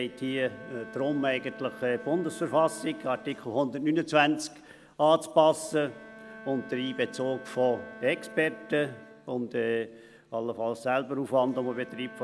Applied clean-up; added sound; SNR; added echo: none; Bowed string instrument; 19 dB; none.